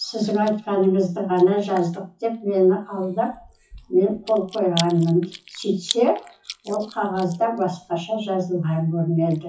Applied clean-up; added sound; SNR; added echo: classical method WPE with log-MMSE.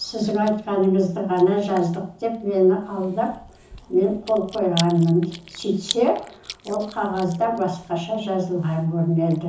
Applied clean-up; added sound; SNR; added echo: none; Chewing, mastication; 18 dB; reverberation time 0.6 s.